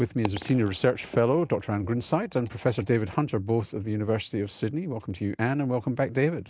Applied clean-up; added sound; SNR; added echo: none; Coin (dropping); 19 dB; none.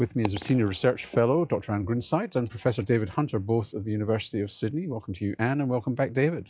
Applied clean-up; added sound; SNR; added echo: classical method log-MMSE.